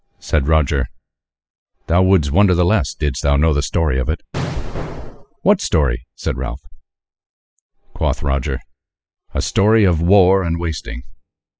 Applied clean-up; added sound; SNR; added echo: classical method spectral subtraction.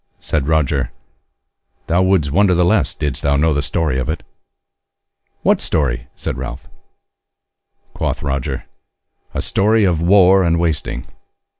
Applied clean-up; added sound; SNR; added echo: none; none; none; none.